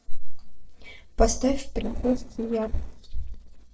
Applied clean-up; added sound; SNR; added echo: neural separator model SepFormer DNS4.